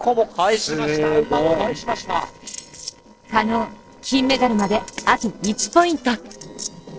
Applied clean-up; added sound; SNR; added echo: neural separator model SepFormer DNS4.